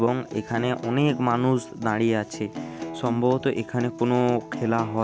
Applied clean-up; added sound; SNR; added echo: none; Acoustic guitar; 12 dB; none.